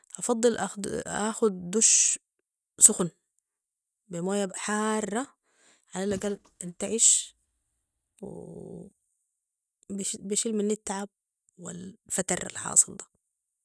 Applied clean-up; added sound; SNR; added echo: neural mask model DeepFilterNet 3.